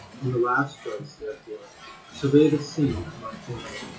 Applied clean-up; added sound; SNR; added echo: classical method WPE with log-MMSE.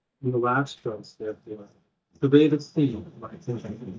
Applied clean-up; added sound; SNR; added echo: neural mask model DeepFilterNet 3.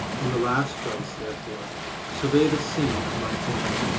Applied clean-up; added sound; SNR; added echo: none; Waves, surf; 2 dB; reverberation time 0.2 s.